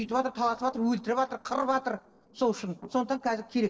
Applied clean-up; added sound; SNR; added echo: neural separator model SepFormer DNS4.